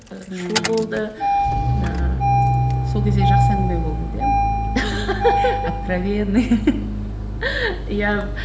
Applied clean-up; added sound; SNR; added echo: none; Engine starting; -3 dB; reverberation time 0.9 s.